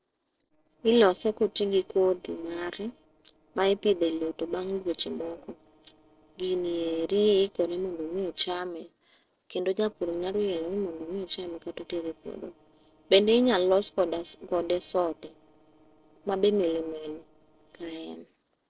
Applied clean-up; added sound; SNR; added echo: neural separator model SepFormer DNS4.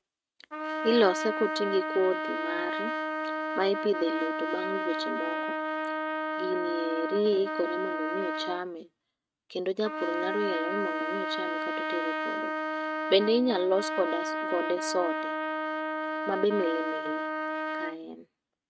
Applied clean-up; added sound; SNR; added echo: neural mask model RNNoise.